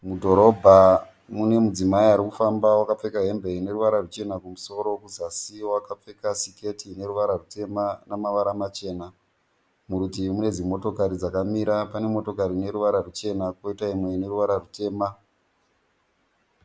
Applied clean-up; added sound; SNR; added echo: none; none; none; none.